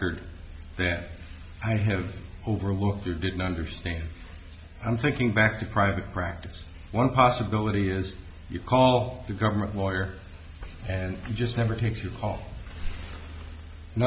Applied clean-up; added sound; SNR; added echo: none; none; none; none.